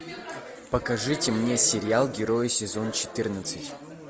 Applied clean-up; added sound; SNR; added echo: none; none; none; none.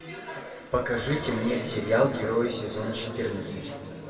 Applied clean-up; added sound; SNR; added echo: none; none; none; reverberation time 2.3 s.